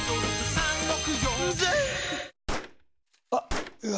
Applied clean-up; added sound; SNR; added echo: none; Gunshot, gunfire; 10 dB; none.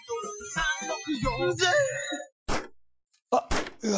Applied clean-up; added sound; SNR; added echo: classical method Wiener filter.